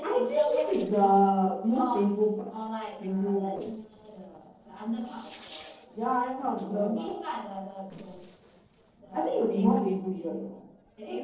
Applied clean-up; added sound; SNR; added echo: neural separator model SepFormer DNS4.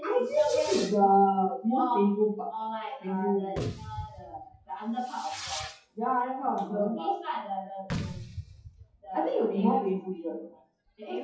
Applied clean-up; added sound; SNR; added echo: classical method WPE with log-MMSE.